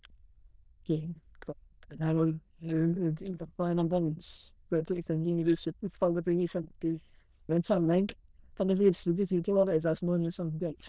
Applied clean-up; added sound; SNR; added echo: neural diffusion model UNIVERSE++.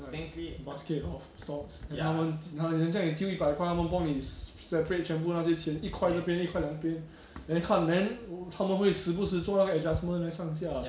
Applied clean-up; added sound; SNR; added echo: none; none; none; none.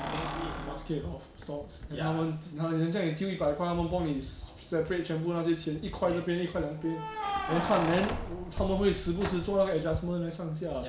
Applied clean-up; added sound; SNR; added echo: none; Keys jangling; 9 dB; none.